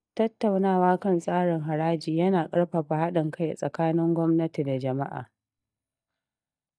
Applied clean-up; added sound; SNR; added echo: neural mask model DeepFilterNet 3.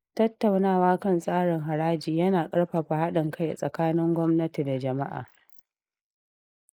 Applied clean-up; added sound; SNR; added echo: neural mask model Resemble Enhance denoiser.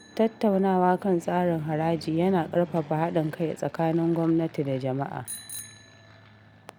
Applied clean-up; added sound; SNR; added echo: none; Fixed-wing aircraft, airplane + Bicycle bell; 19 dB; none.